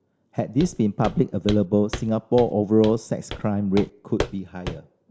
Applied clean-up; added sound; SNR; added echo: none; Walk, footsteps; 13 dB; none.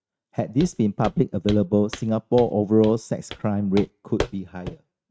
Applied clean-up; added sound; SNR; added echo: neural mask model RNNoise.